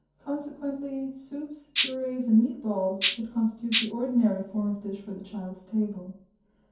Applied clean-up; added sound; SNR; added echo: none; Rattle (instrument); -1 dB; reverberation time 0.6 s.